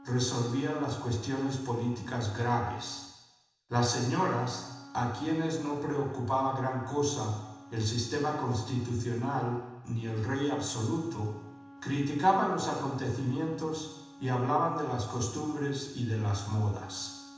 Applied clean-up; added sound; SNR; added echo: none; Wind instrument, woodwind instrument; 20 dB; reverberation time 1.1 s.